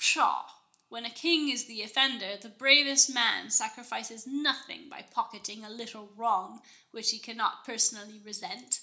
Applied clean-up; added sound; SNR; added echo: none; none; none; reverberation time 0.4 s.